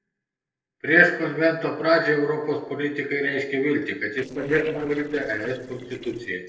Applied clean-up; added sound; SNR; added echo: neural separator model SepFormer DNS4.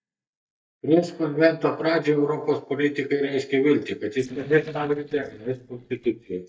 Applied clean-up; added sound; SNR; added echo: neural mask model DeepFilterNet 3.